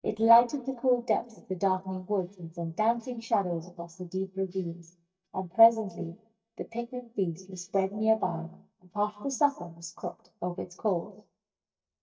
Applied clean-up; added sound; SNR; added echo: neural mask model DeepFilterNet 3.